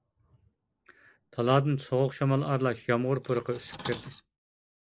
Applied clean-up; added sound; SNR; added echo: neural mask model Resemble Enhance denoiser.